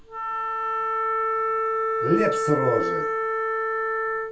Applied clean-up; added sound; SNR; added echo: none; Wind instrument, woodwind instrument; -4 dB; reverberation time 0.2 s.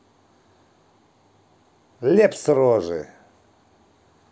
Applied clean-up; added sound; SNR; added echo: none; none; none; none.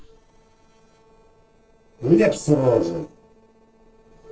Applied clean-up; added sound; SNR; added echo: neural separator model SepFormer DNS4.